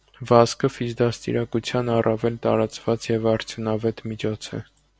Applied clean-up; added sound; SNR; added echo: none; none; none; none.